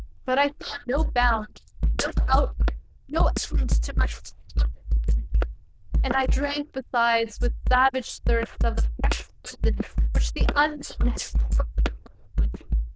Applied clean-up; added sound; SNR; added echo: neural diffusion model UNIVERSE++.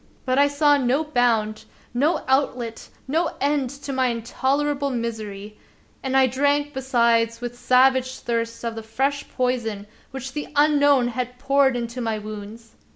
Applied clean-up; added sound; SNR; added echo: none; none; none; none.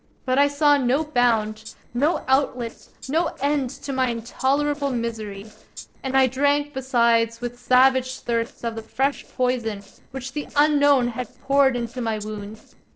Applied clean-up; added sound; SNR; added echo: neural separator model SepFormer DNS4.